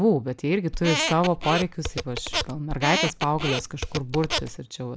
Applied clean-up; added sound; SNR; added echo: none; Squeak; 4 dB; none.